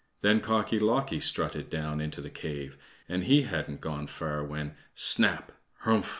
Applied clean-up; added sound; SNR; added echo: none; none; none; none.